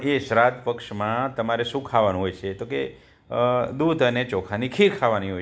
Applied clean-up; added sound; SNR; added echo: none; none; none; none.